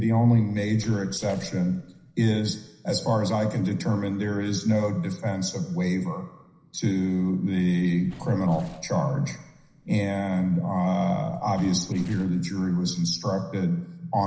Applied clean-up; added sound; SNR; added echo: neural separator model SepFormer DNS4.